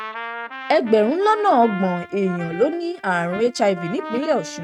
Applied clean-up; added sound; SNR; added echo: neural mask model RNNoise.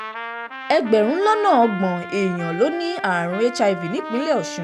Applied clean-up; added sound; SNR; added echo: none; Trumpet; 11 dB; none.